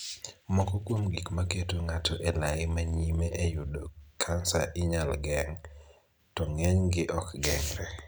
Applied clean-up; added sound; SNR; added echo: none; none; none; none.